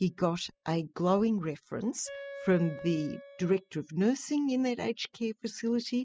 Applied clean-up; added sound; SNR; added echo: classical method spectral subtraction.